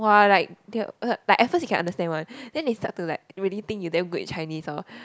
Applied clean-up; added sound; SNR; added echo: none; none; none; none.